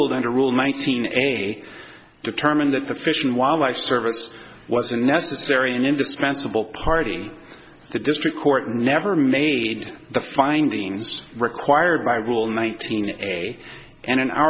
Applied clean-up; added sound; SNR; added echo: none; none; none; none.